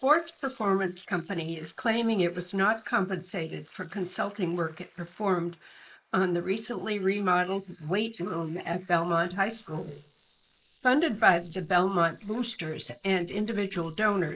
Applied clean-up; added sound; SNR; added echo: neural mask model Resemble Enhance denoiser.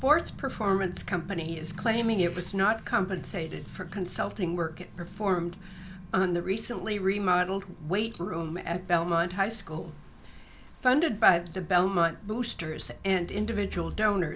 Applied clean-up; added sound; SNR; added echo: none; none; none; none.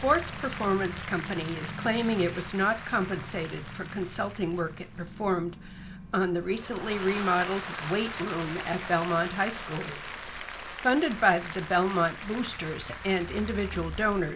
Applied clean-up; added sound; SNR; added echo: none; Applause / Crowd; 12 dB; none.